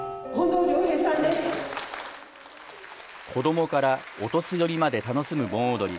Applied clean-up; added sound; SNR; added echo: none; none; none; none.